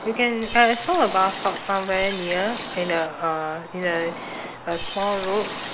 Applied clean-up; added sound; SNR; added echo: none; Liquid; 10 dB; none.